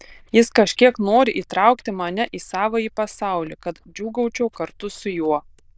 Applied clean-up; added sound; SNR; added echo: neural diffusion model UNIVERSE++.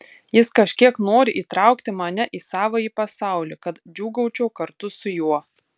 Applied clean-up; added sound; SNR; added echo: none; none; none; none.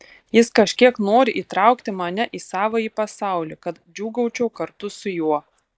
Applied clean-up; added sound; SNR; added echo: neural mask model DeepFilterNet 3.